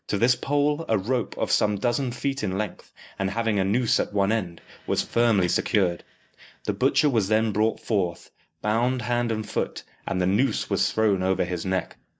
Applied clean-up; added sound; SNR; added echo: neural mask model DeepFilterNet 3.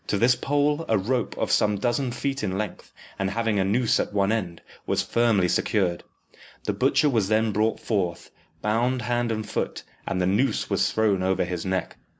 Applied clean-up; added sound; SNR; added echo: none; none; none; none.